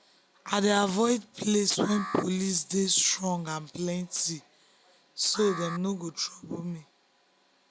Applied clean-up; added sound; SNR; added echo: none; Alarm; 13 dB; none.